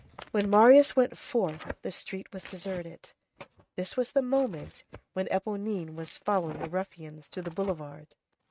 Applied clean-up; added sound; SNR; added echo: neural mask model RNNoise.